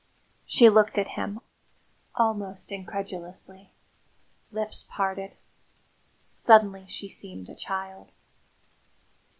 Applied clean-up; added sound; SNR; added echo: none; none; none; none.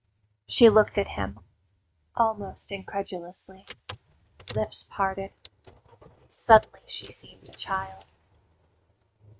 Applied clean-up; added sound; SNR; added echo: neural mask model RNNoise.